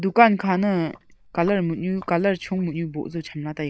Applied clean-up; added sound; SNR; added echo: neural mask model DeepFilterNet 3.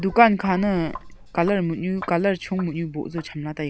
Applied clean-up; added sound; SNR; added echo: none; Sink (filling or washing); 18 dB; none.